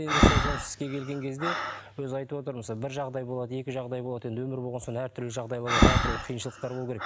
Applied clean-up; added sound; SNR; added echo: none; Breathing; -4 dB; none.